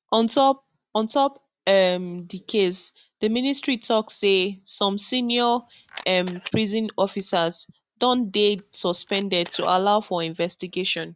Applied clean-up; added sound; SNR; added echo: neural mask model RNNoise.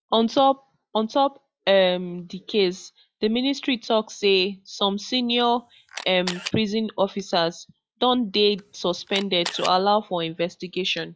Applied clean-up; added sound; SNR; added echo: classical method log-MMSE.